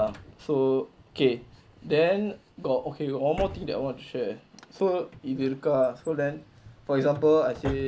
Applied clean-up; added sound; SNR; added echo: none; Drawer open or close; 17 dB; none.